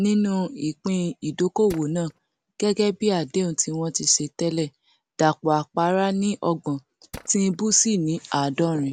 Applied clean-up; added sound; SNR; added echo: none; Tools; 18 dB; none.